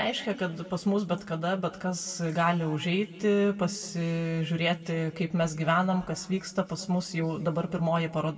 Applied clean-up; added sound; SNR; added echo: none; none; none; reverberation time 1.6 s.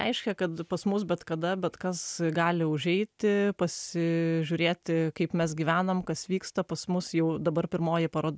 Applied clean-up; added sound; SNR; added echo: none; none; none; none.